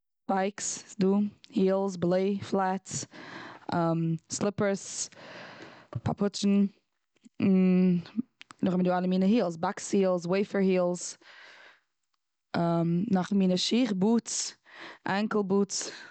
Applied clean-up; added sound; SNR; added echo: none; none; none; none.